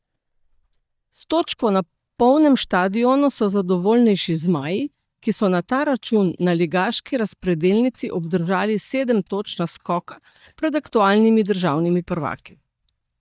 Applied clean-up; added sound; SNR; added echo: neural mask model DeepFilterNet 3.